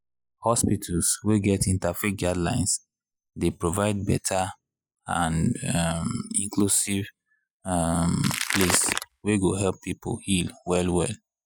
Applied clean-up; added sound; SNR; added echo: classical method spectral subtraction.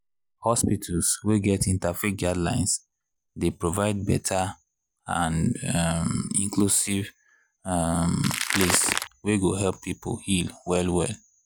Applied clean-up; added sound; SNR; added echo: none; Crackle; 2 dB; none.